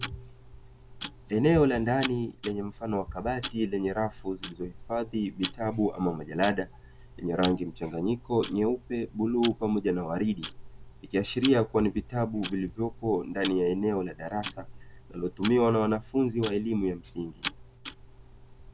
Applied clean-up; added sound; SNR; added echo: none; Tick-tock; 14 dB; none.